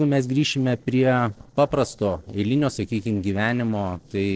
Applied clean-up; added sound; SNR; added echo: neural separator model SepFormer DNS4.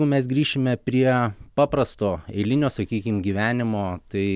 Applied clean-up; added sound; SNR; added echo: none; none; none; none.